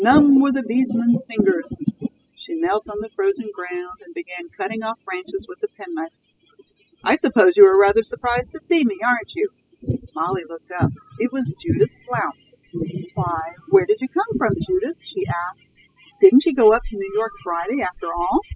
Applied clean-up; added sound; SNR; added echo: classical method spectral subtraction.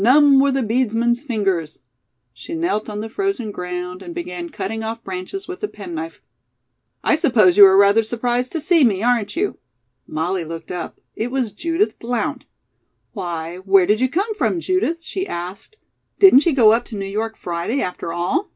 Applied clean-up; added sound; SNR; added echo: none; none; none; none.